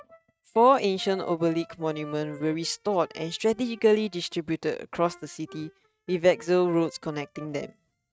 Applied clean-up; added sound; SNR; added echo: neural mask model RNNoise.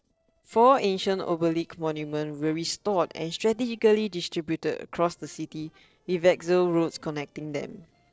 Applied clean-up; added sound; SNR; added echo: neural separator model SepFormer DNS4.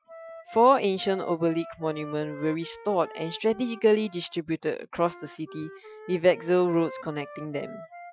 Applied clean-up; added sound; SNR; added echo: classical method Wiener filter.